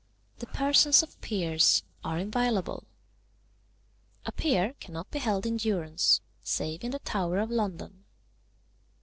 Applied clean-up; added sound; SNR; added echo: neural separator model SepFormer DNS4.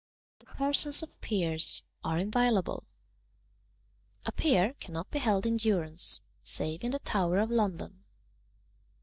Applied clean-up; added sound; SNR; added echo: neural mask model DeepFilterNet 3.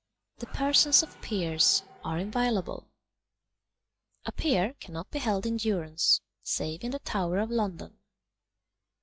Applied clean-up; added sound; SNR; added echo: classical method log-MMSE.